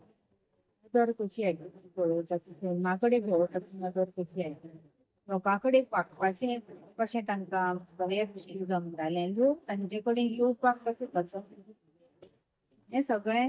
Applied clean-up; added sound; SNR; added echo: neural mask model DeepFilterNet 3.